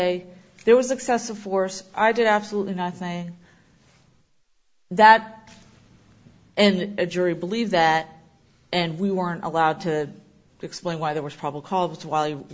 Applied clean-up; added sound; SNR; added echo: none; none; none; none.